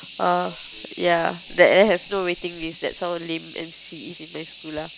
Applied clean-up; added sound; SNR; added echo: none; Hiss; 12 dB; none.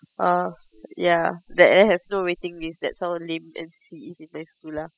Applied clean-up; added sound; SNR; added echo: classical method spectral subtraction.